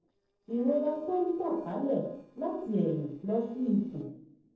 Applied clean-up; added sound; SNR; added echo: neural separator model SepFormer DNS4.